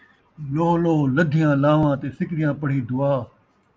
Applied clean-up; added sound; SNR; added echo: none; none; none; none.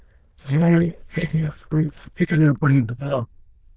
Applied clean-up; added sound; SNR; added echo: neural diffusion model UNIVERSE++.